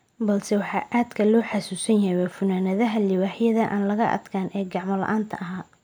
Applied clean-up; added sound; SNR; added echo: none; none; none; none.